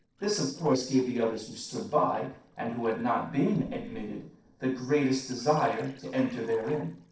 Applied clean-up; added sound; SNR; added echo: neural separator model SepFormer DNS4.